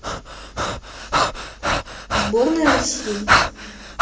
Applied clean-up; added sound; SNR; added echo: none; Breathing; -3 dB; reverberation time 2.5 s.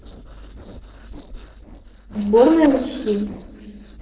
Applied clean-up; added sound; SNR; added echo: neural separator model SepFormer DNS4.